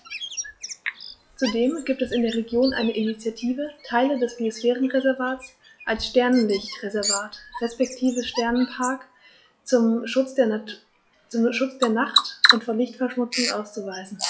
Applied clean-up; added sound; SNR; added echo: classical method log-MMSE.